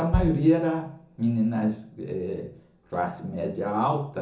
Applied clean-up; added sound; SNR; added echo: none; Bass drum; 6 dB; reverberation time 0.7 s.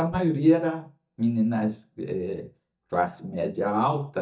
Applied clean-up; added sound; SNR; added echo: neural mask model DeepFilterNet 3.